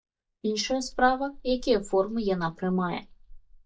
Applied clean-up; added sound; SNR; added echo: neural mask model DeepFilterNet 3.